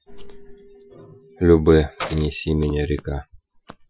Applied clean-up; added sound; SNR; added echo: classical method Wiener filter.